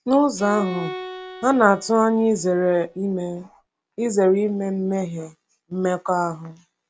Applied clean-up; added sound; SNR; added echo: none; Bowed string instrument; 14 dB; none.